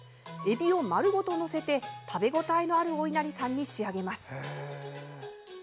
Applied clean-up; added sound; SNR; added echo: none; none; none; none.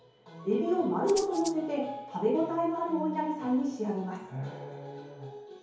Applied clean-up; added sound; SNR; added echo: none; Rattle (instrument); 12 dB; reverberation time 2.2 s.